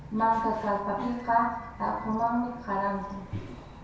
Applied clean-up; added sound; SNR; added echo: none; Bird vocalization, bird call, bird song; 14 dB; reverberation time 0.7 s.